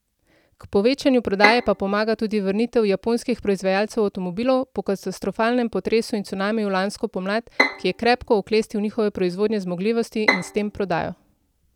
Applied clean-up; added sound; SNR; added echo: none; Bowed string instrument; 4 dB; none.